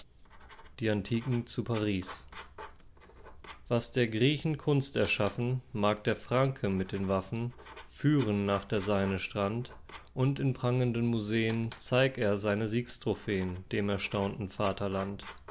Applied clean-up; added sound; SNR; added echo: none; Writing; 19 dB; none.